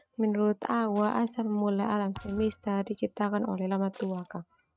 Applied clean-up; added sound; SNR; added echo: neural mask model RNNoise.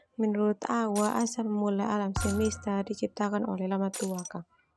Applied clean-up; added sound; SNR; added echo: none; Shatter + Thump, thud; 10 dB; none.